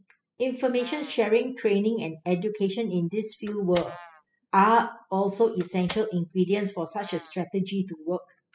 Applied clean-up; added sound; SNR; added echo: classical method spectral subtraction.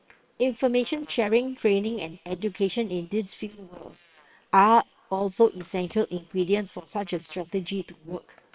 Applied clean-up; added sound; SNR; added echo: neural separator model SepFormer WHAM!.